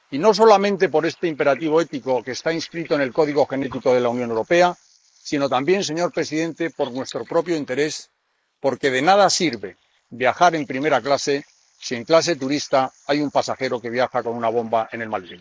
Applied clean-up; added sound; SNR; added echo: neural mask model Resemble Enhance denoiser.